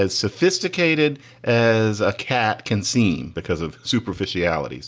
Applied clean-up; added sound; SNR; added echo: none; none; none; none.